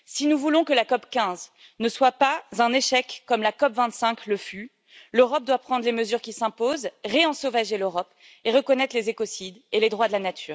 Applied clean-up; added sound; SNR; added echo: none; none; none; none.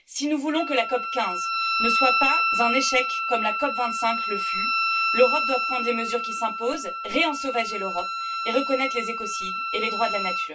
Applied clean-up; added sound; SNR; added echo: none; Wind instrument, woodwind instrument; 0 dB; reverberation time 0.1 s.